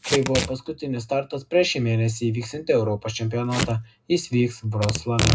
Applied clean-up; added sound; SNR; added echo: none; Packing tape, duct tape / Tearing; 7 dB; reverberation time 0.2 s.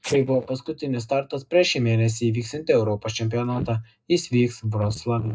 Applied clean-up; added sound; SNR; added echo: neural mask model DeepFilterNet 3.